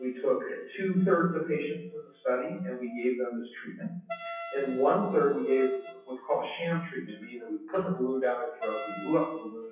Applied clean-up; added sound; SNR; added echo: classical method WPE with log-MMSE.